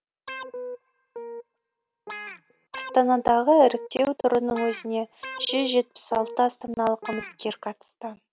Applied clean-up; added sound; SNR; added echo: none; Guitar; 13 dB; none.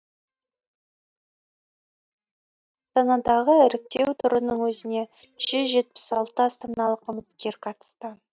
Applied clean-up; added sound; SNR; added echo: neural mask model DeepFilterNet 3.